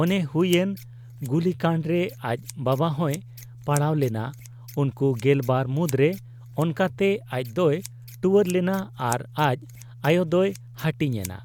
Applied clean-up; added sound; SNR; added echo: none; Scissors; 17 dB; none.